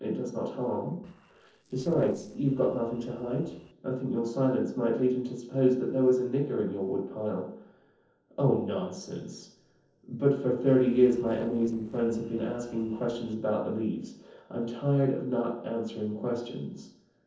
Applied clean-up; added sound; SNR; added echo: neural separator model SepFormer DNS4.